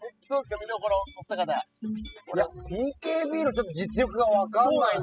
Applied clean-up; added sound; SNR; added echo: classical method spectral subtraction.